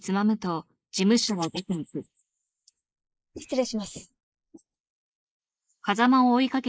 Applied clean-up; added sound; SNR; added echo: neural mask model Resemble Enhance denoiser.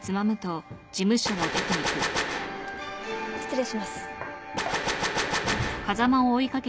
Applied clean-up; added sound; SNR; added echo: none; Gunshot, gunfire; 1 dB; none.